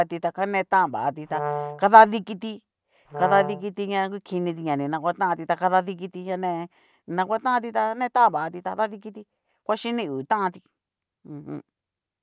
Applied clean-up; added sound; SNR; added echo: none; Brass instrument; 8 dB; none.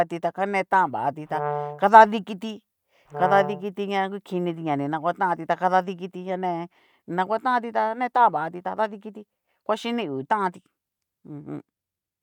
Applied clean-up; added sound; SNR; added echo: neural mask model RNNoise.